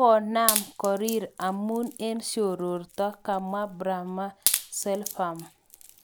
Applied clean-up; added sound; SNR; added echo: none; Wood; 7 dB; none.